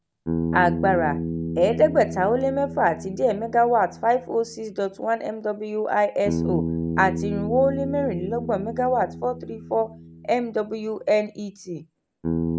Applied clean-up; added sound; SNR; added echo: none; Bass guitar; 6 dB; none.